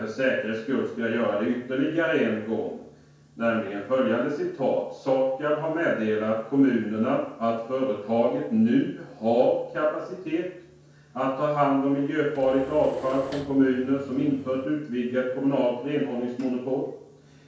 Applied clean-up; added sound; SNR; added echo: none; Engine / Mechanisms; 17 dB; reverberation time 0.5 s.